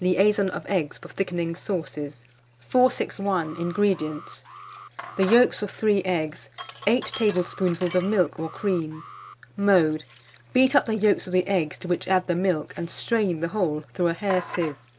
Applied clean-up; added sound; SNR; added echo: none; Alarm + Sink (filling or washing); 19 dB; none.